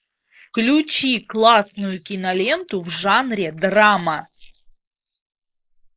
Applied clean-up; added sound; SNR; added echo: neural mask model Resemble Enhance denoiser.